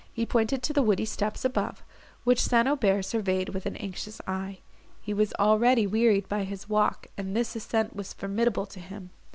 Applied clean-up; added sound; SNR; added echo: none; none; none; none.